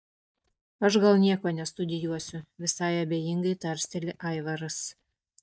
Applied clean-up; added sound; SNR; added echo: neural mask model DeepFilterNet 3.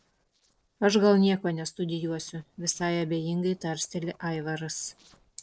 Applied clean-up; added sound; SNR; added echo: neural separator model SepFormer DNS4.